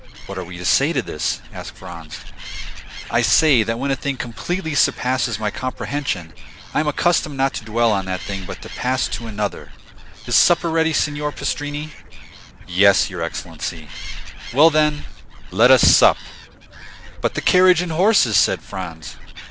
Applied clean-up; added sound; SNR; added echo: none; Animal; 11 dB; none.